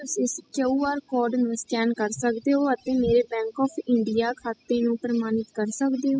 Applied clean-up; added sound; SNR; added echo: classical method spectral subtraction.